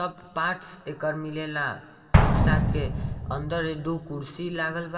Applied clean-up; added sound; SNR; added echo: none; Explosion; -4 dB; reverberation time 1.8 s.